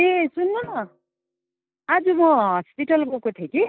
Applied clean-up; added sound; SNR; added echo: neural mask model DeepFilterNet 3.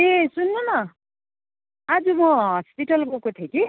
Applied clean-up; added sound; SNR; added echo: none; none; none; none.